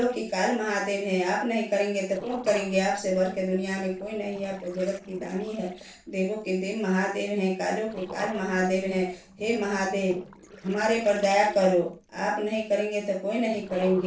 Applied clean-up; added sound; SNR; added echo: neural separator model SepFormer DNS4.